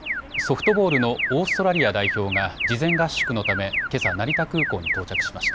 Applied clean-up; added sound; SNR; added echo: none; Alarm; 2 dB; none.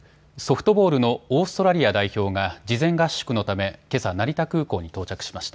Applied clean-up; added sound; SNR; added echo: none; none; none; none.